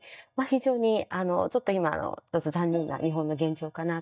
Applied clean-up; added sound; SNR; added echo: neural mask model DeepFilterNet 3.